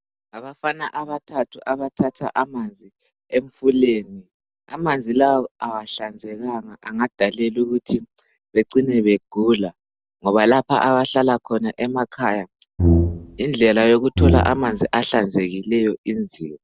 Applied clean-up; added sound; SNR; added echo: none; Brass instrument; -3 dB; none.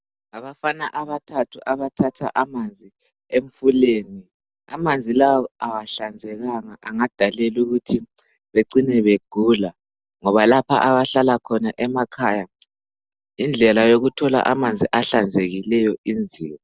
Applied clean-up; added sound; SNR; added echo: none; none; none; none.